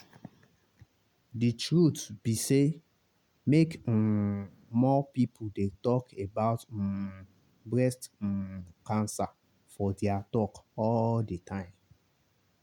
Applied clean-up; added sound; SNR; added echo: none; none; none; none.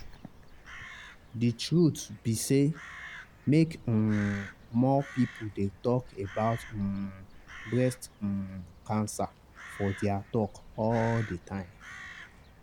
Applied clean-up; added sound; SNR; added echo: none; Crow; 16 dB; none.